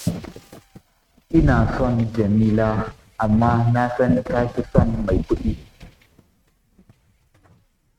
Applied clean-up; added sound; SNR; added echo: neural mask model RNNoise.